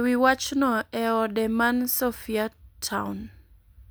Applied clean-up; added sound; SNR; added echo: none; none; none; none.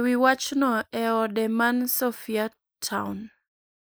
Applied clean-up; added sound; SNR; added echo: neural mask model Resemble Enhance denoiser.